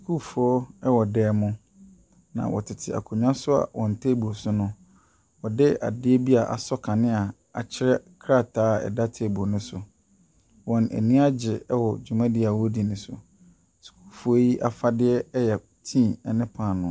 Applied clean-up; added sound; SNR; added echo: none; none; none; none.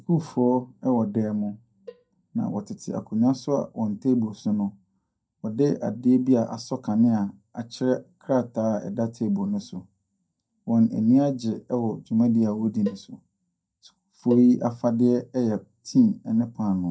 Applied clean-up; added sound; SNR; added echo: neural mask model DeepFilterNet 3.